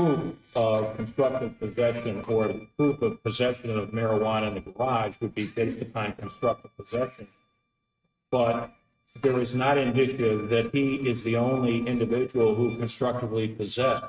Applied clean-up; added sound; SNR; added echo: neural mask model RNNoise.